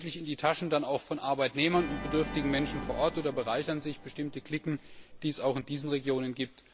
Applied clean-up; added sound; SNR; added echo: none; Organ; 12 dB; none.